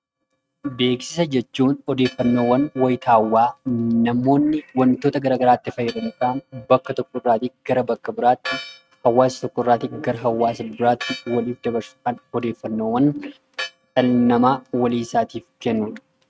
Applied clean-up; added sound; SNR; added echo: neural mask model RNNoise.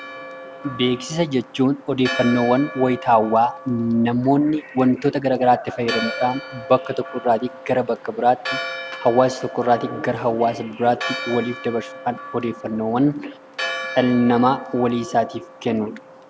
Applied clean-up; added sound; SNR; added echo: none; Church bell; 12 dB; none.